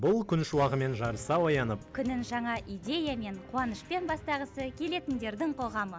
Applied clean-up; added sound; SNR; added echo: none; none; none; none.